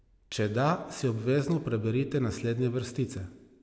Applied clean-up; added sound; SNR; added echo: none; none; none; none.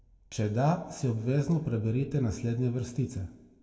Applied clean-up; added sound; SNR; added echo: none; none; none; reverberation time 0.2 s.